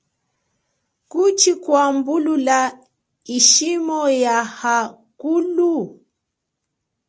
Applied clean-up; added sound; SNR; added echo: none; none; none; none.